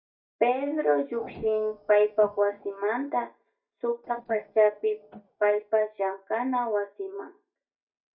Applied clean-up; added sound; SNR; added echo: neural mask model DeepFilterNet 3.